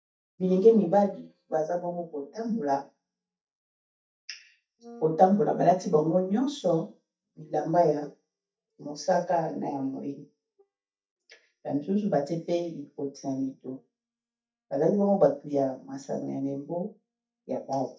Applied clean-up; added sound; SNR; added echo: neural mask model DeepFilterNet 3.